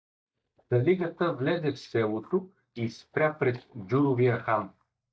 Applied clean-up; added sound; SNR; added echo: neural mask model DeepFilterNet 3.